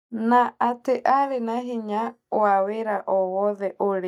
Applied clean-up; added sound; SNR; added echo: neural mask model DeepFilterNet 3.